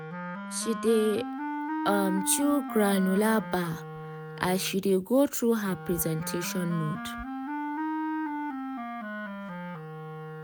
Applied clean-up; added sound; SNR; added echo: none; Wind instrument, woodwind instrument; 6 dB; none.